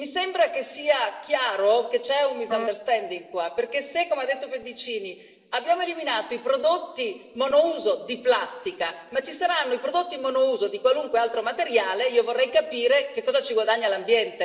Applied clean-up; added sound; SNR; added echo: neural separator model SepFormer DNS4.